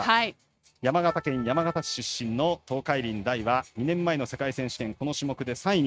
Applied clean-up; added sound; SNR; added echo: neural mask model RNNoise.